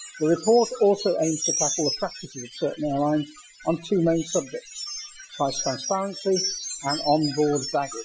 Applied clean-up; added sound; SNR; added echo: classical method Wiener filter.